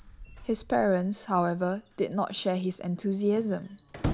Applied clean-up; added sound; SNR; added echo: none; Squeak / Slam / Wood; 11 dB; none.